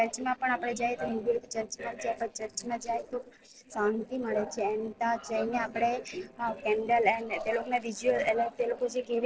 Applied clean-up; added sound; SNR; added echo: neural separator model SepFormer DNS4.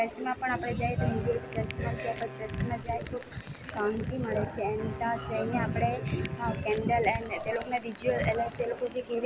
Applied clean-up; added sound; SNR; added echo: none; Wind instrument, woodwind instrument + Crushing; 13 dB; none.